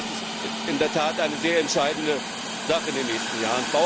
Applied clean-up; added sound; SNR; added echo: none; Hiss; 4 dB; none.